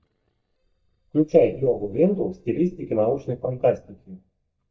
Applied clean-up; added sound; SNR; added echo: neural mask model DeepFilterNet 3.